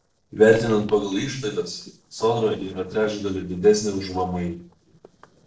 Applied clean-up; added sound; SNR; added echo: neural separator model SepFormer DNS4.